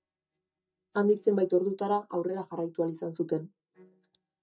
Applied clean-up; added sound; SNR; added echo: neural mask model DeepFilterNet 3.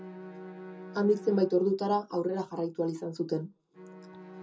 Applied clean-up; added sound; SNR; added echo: none; Bowed string instrument; 17 dB; reverberation time 0.2 s.